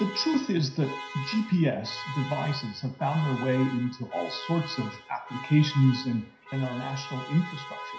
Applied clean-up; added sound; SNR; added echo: none; Alarm; 13 dB; reverberation time 0.5 s.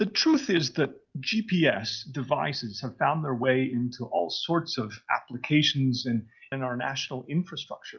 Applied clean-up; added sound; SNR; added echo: none; none; none; none.